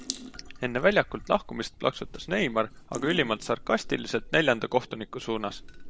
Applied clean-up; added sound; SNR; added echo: none; Drip / Sink (filling or washing) / Water tap, faucet; 14 dB; none.